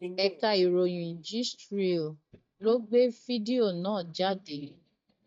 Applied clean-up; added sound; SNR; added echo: neural mask model DeepFilterNet 3.